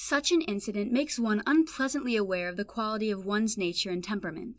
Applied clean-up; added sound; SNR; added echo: none; none; none; none.